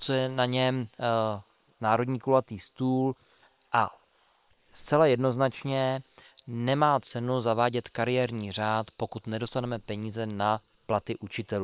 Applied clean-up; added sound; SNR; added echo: neural separator model SepFormer WHAM!.